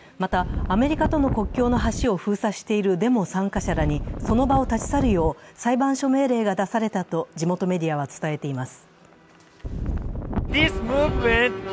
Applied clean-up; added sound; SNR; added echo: none; Wind; 3 dB; none.